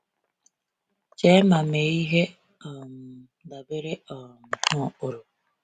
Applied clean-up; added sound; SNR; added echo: none; none; none; none.